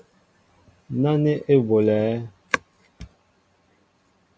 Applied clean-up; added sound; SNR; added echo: none; none; none; none.